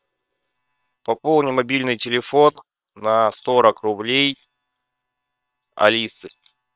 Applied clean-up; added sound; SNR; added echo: neural separator model SepFormer WHAM!.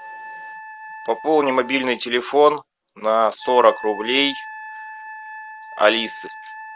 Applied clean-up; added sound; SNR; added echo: none; Wind instrument, woodwind instrument; 15 dB; none.